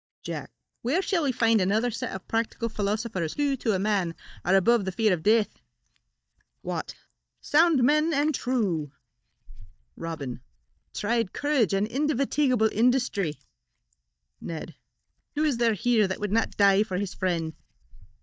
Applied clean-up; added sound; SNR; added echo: neural mask model DeepFilterNet 3.